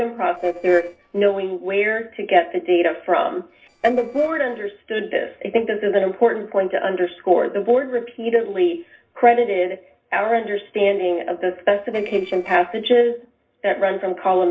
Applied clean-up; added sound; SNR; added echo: neural separator model SepFormer DNS4.